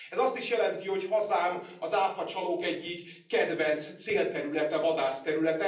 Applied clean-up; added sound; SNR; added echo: none; none; none; reverberation time 0.6 s.